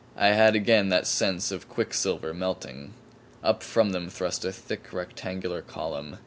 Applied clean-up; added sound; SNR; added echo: none; none; none; none.